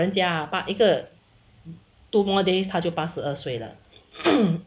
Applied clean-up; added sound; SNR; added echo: none; none; none; none.